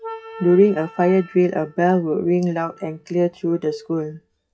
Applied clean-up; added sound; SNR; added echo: classical method WPE with log-MMSE.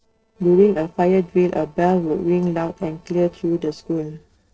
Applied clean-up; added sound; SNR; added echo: neural separator model SepFormer DNS4.